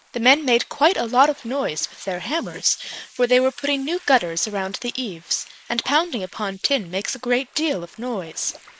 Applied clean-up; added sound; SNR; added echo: neural mask model Resemble Enhance denoiser.